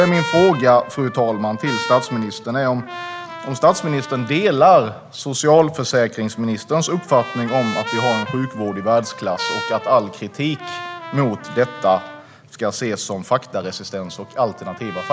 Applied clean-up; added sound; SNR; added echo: none; Trumpet; 12 dB; none.